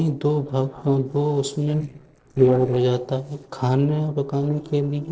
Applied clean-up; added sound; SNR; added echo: neural separator model SepFormer DNS4.